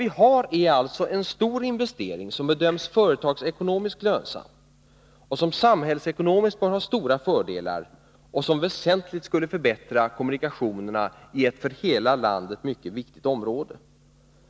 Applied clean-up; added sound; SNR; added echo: none; none; none; none.